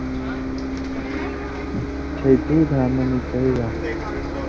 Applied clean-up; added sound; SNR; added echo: none; Bus; 3 dB; none.